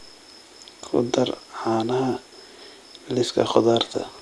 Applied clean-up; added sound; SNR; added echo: none; none; none; none.